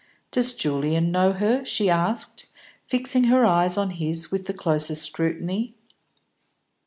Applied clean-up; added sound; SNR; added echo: none; none; none; none.